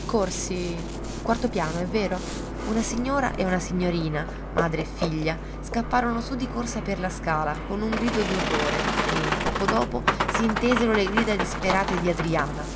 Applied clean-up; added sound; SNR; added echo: none; Boat, Water vehicle; 4 dB; none.